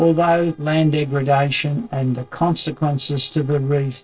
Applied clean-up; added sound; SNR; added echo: neural separator model SepFormer DNS4.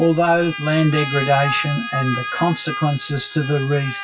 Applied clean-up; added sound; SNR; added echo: classical method WPE with log-MMSE.